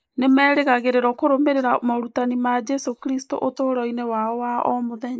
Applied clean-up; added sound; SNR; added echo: neural mask model Resemble Enhance denoiser.